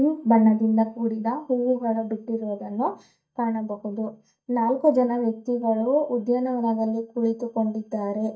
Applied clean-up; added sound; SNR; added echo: neural mask model DeepFilterNet 3.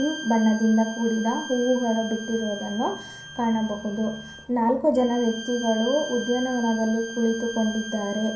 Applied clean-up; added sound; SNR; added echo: none; Bowed string instrument; 13 dB; reverberation time 0.6 s.